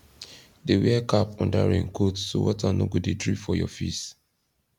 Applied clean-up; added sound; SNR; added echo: none; none; none; none.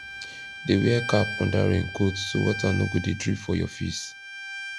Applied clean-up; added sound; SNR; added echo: none; Bowed string instrument; 10 dB; none.